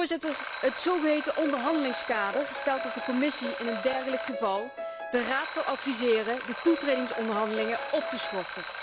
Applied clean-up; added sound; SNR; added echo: none; Alarm + Piano; 6 dB; none.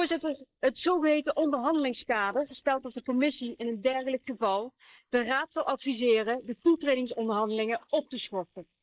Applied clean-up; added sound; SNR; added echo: neural mask model Resemble Enhance denoiser.